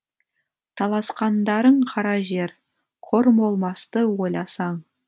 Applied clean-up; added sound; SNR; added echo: none; none; none; none.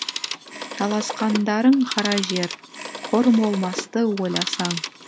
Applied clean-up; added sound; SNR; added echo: none; Telephone; 9 dB; none.